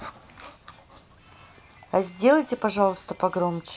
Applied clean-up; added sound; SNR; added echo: none; none; none; none.